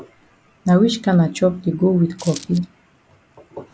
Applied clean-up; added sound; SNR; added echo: none; Coin (dropping); 15 dB; none.